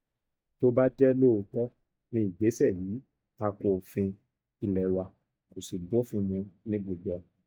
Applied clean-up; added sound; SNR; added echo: neural mask model DeepFilterNet 3.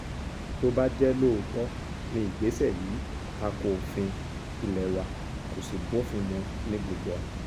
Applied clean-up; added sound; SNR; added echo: none; Water; 5 dB; none.